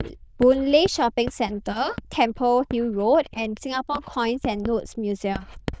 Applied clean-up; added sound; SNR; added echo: neural diffusion model UNIVERSE++.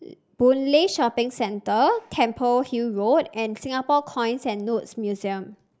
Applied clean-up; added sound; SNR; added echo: none; none; none; none.